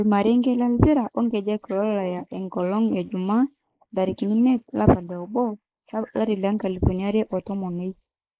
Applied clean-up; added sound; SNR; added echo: neural mask model Resemble Enhance denoiser.